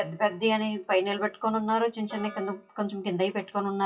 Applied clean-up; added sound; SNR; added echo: classical method WPE with log-MMSE.